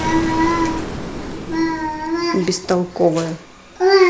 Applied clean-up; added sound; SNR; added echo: none; Explosion; 10 dB; none.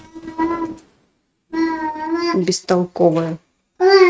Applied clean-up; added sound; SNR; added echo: neural mask model RNNoise.